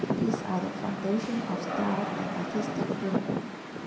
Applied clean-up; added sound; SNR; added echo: none; Rain; 0 dB; reverberation time 0.7 s.